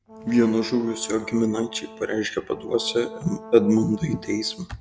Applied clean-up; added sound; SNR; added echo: none; Brass instrument; 17 dB; none.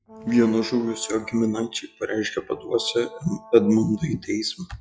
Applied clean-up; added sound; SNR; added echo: classical method log-MMSE.